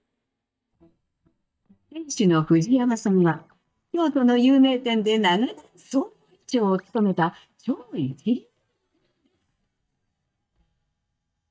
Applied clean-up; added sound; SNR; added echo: neural mask model DeepFilterNet 3.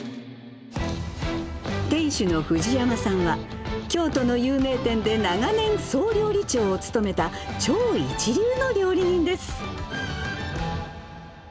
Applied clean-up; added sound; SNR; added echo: none; none; none; none.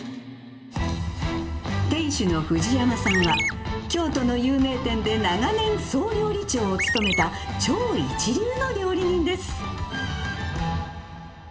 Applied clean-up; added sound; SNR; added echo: none; Chirp, tweet; 0 dB; reverberation time 0.7 s.